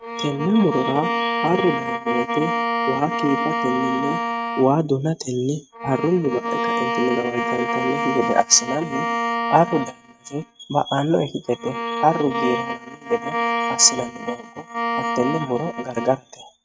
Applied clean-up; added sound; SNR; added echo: neural mask model RNNoise.